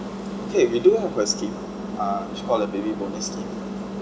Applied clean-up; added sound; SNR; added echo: none; Engine; 7 dB; none.